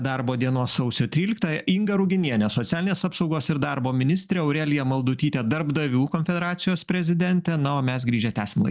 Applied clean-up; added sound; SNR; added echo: none; none; none; none.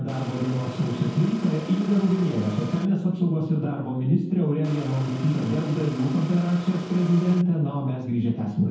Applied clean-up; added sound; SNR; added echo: none; Engine; 14 dB; reverberation time 0.9 s.